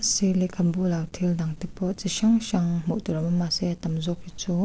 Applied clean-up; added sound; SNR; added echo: none; none; none; none.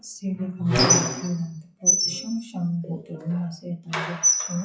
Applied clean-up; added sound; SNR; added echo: classical method WPE with log-MMSE.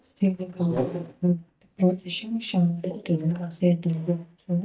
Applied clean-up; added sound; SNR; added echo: neural mask model DeepFilterNet 3.